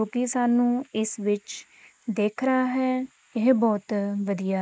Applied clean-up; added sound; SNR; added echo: neural mask model Resemble Enhance denoiser.